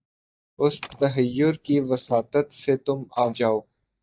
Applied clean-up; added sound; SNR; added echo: neural mask model DeepFilterNet 3.